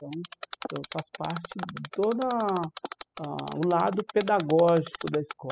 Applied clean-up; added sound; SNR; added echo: classical method spectral subtraction.